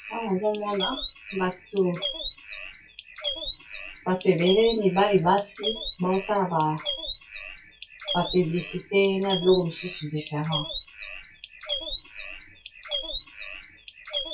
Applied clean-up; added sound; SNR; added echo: classical method WPE with log-MMSE.